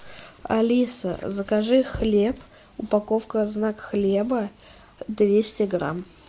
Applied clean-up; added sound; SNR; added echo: none; none; none; none.